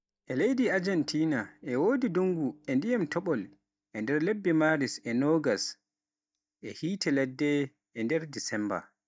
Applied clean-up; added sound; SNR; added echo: neural mask model DeepFilterNet 3.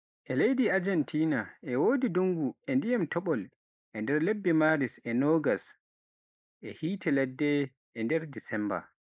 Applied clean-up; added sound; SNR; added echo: neural mask model Resemble Enhance denoiser.